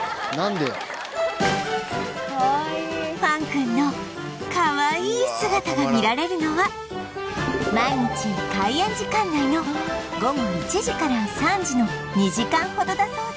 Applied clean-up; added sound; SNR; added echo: none; none; none; none.